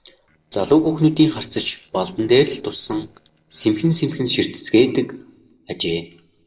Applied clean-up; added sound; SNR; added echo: neural separator model SepFormer DNS4.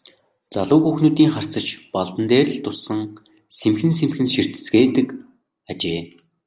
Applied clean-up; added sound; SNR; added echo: none; none; none; none.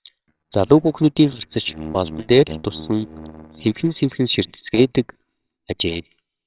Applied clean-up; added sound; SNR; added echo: neural separator model SepFormer WHAMR!.